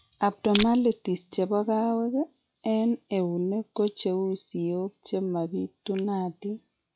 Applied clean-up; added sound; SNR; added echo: classical method log-MMSE.